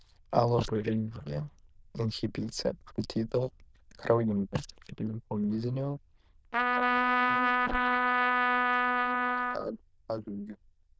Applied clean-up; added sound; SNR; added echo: neural diffusion model UNIVERSE++.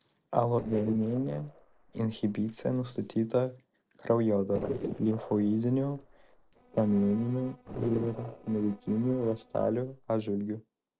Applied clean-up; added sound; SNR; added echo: neural separator model SepFormer DNS4.